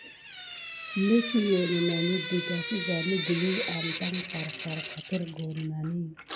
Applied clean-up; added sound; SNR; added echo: none; Drip / Sink (filling or washing); 3 dB; none.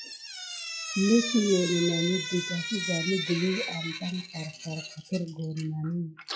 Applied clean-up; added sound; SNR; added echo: classical method log-MMSE.